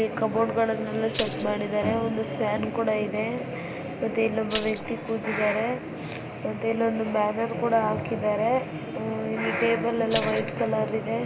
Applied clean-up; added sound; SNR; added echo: none; Tambourine; 11 dB; none.